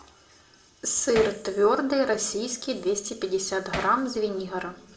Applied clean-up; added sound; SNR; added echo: none; Hammer; 7 dB; reverberation time 1.4 s.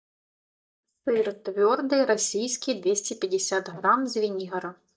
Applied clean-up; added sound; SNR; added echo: neural mask model DeepFilterNet 3.